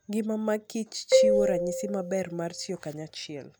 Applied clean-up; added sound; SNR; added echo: none; Marimba, xylophone; -4 dB; none.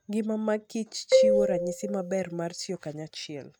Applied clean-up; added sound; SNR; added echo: neural mask model RNNoise.